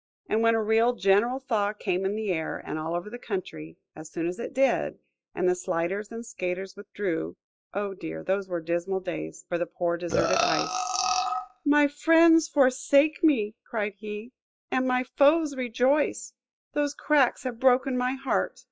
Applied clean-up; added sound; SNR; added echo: classical method log-MMSE.